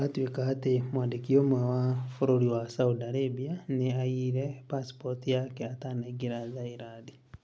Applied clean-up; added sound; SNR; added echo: none; none; none; none.